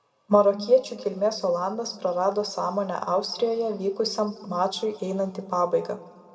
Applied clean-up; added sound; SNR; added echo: none; none; none; reverberation time 1.4 s.